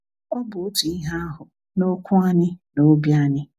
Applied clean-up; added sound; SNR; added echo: none; none; none; none.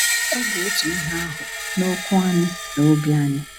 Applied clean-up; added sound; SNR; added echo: none; Screech; 4 dB; none.